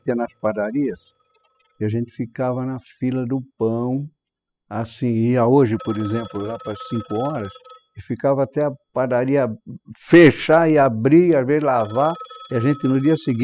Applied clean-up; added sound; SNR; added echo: classical method spectral subtraction.